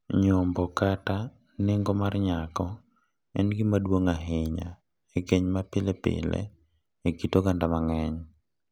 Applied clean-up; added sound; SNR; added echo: none; none; none; none.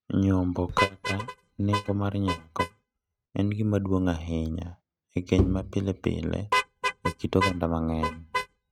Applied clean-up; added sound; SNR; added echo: neural mask model RNNoise.